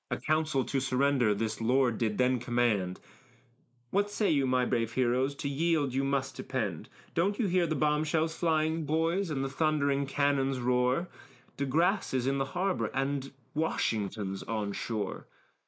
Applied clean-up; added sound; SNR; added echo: neural mask model Resemble Enhance denoiser.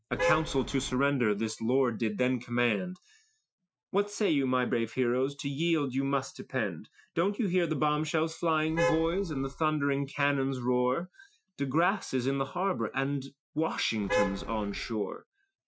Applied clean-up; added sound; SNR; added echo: classical method Wiener filter.